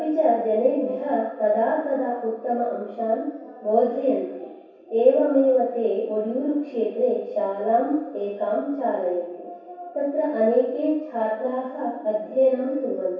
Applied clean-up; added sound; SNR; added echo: none; none; none; reverberation time 0.7 s.